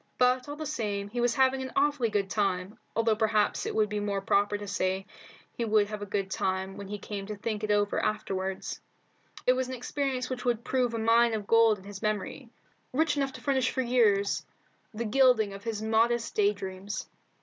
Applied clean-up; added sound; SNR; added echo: none; none; none; none.